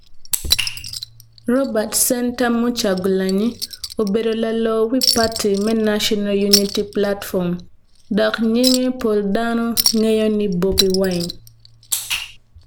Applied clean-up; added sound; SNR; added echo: none; Chink, clink; 7 dB; none.